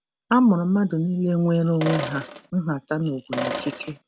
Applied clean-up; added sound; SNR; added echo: none; Sink (filling or washing); 9 dB; none.